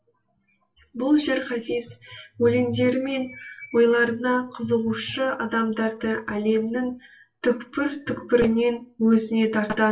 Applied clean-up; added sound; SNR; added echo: none; none; none; reverberation time 0.2 s.